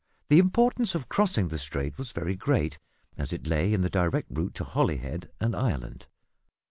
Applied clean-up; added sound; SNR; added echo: none; none; none; none.